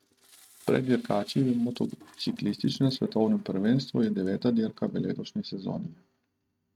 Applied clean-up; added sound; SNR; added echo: neural mask model RNNoise.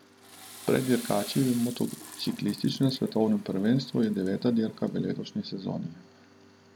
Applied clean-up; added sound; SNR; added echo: none; Toilet flush / Water; 19 dB; none.